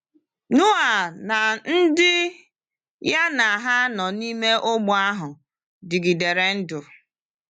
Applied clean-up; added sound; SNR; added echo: none; none; none; none.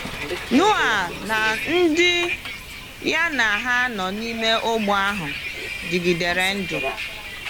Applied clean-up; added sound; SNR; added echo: none; Bus; 8 dB; none.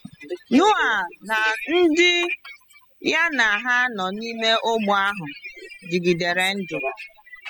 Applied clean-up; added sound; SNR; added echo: classical method spectral subtraction.